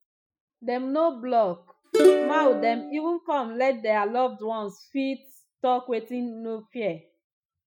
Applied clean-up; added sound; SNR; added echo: classical method Wiener filter.